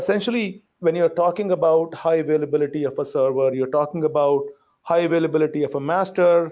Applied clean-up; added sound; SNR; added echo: none; none; none; none.